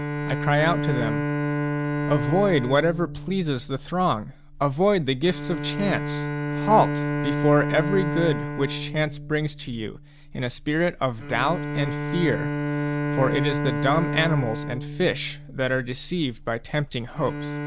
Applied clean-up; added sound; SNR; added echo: none; Bowed string instrument; 4 dB; none.